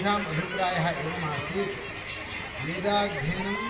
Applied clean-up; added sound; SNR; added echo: none; Crowd; 5 dB; reverberation time 1.0 s.